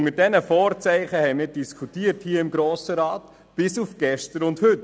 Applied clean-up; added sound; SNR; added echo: none; none; none; none.